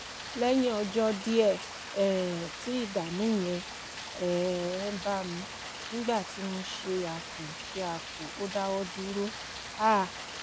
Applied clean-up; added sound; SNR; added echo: none; Rain; 10 dB; none.